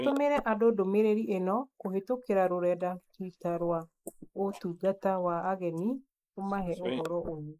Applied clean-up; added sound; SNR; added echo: neural mask model Resemble Enhance denoiser.